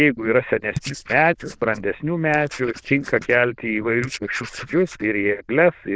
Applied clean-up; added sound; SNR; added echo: neural diffusion model UNIVERSE++.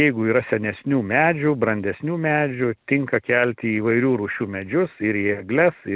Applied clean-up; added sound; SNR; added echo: none; none; none; none.